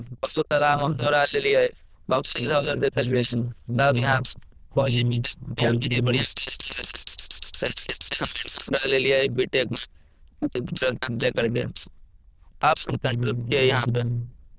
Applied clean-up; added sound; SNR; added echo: neural diffusion model UNIVERSE++.